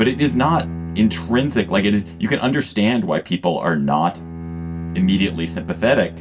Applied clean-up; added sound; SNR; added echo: none; Bowed string instrument; 11 dB; reverberation time 0.2 s.